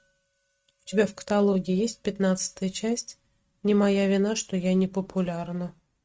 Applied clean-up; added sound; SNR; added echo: neural mask model RNNoise.